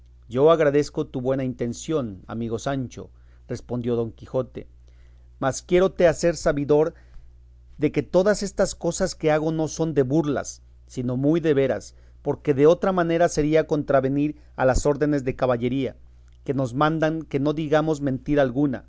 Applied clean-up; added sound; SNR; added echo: none; none; none; none.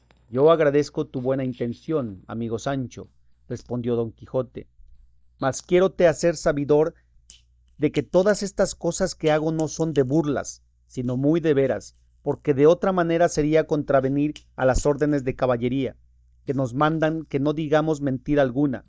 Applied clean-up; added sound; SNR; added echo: neural mask model DeepFilterNet 3.